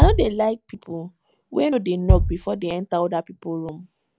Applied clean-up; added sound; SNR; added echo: none; Bass drum; 0 dB; none.